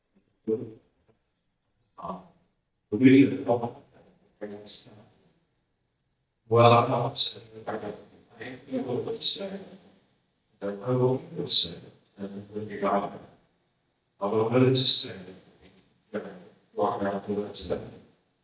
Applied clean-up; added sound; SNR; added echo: neural mask model DeepFilterNet 3.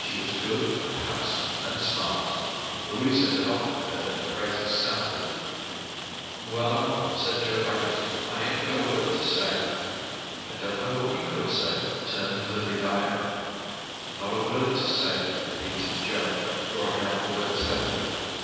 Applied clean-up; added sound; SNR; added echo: none; Rain; 5 dB; reverberation time 2.1 s.